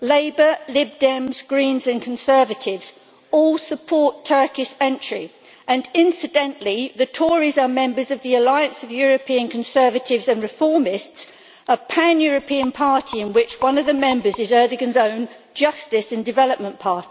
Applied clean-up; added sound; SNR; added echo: none; Rattle; 17 dB; none.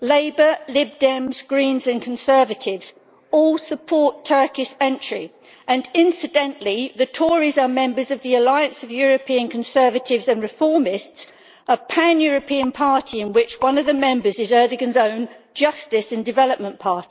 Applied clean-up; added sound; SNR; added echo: neural mask model Resemble Enhance denoiser.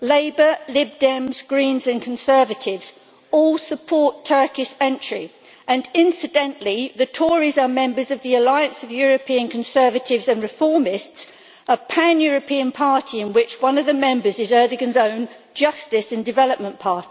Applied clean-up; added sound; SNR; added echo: none; none; none; none.